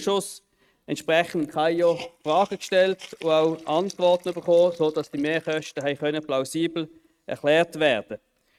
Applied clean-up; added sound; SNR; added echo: neural mask model RNNoise.